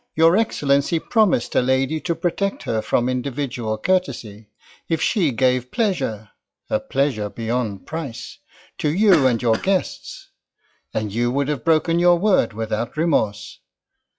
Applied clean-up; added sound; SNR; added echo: classical method log-MMSE.